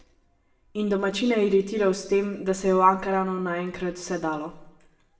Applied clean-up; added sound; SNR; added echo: none; none; none; reverberation time 0.7 s.